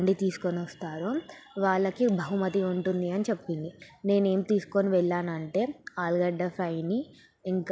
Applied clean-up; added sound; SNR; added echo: none; none; none; none.